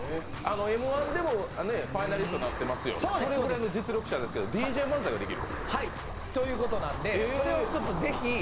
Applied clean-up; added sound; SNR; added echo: none; Ocean; 6 dB; none.